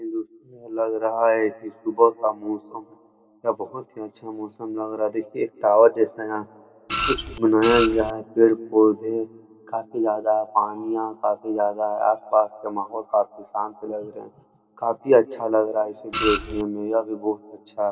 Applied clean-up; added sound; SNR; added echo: none; Printer; -1 dB; reverberation time 2.8 s.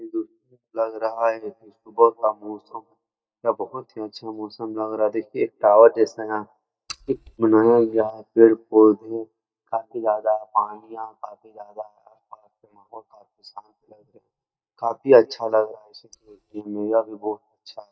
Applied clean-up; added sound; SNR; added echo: neural mask model DeepFilterNet 3.